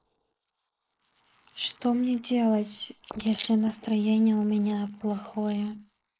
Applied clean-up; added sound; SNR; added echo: neural mask model Resemble Enhance denoiser.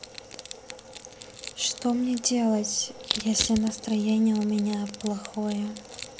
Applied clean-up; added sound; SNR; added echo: none; Crushing; 12 dB; none.